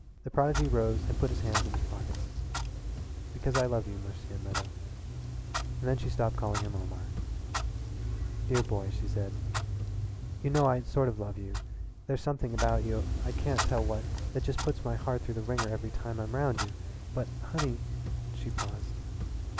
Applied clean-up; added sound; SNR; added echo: none; Clock; 0 dB; none.